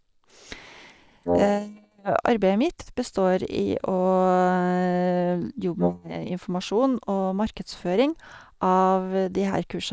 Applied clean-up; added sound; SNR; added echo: neural mask model DeepFilterNet 3.